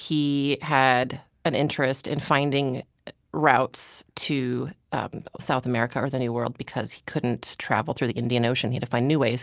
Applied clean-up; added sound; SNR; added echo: none; none; none; none.